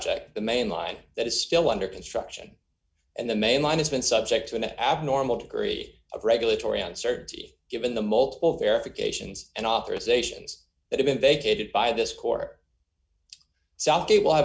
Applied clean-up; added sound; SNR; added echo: none; none; none; none.